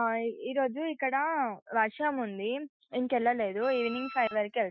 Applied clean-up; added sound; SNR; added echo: classical method Wiener filter.